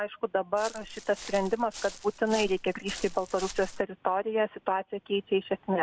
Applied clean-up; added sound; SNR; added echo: none; Walk, footsteps; 13 dB; none.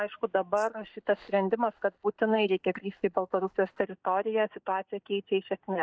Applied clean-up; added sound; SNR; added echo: neural mask model DeepFilterNet 3.